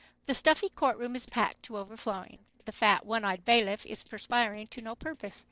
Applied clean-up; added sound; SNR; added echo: neural separator model SepFormer DNS4.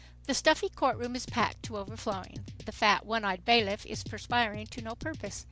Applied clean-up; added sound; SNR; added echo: none; Drum kit; 13 dB; none.